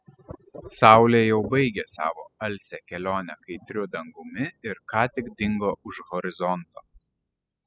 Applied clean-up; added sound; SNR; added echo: classical method spectral subtraction.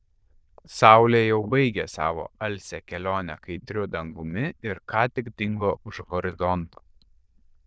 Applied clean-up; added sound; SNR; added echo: neural diffusion model UNIVERSE++.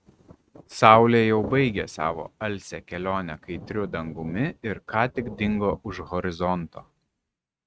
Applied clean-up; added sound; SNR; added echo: neural mask model RNNoise.